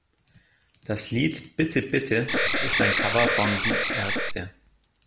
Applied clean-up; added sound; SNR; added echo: none; Alarm; -4 dB; none.